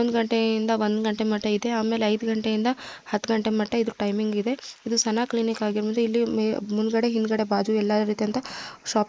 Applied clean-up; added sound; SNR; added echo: neural mask model Resemble Enhance denoiser.